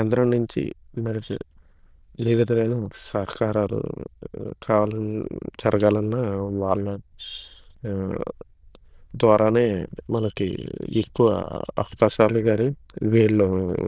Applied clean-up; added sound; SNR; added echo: neural diffusion model UNIVERSE++.